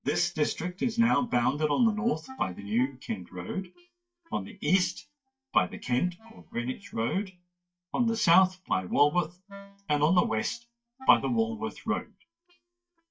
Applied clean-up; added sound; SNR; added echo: neural mask model DeepFilterNet 3.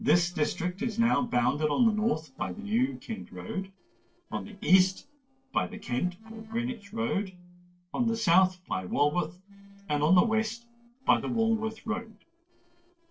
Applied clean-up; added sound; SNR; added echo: neural separator model SepFormer DNS4.